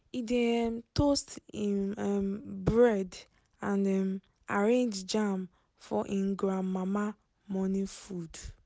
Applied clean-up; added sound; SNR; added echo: none; none; none; none.